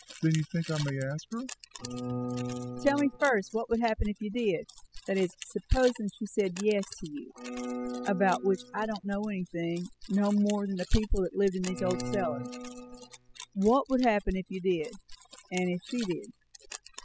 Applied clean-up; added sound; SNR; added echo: classical method spectral subtraction.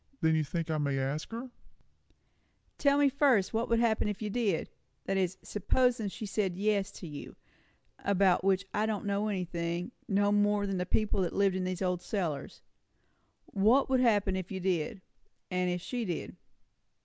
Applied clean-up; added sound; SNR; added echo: none; none; none; none.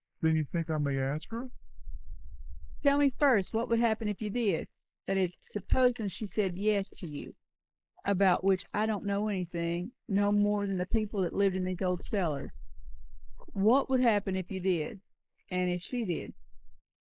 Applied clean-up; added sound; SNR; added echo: neural mask model Resemble Enhance denoiser.